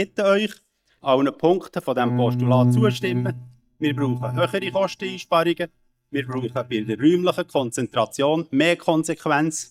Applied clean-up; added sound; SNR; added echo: neural mask model DeepFilterNet 3.